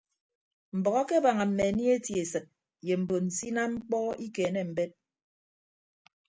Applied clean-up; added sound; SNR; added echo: none; none; none; none.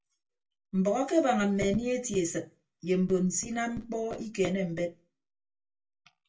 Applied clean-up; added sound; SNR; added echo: none; none; none; reverberation time 0.2 s.